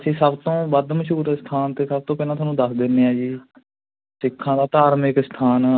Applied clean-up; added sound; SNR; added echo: none; none; none; none.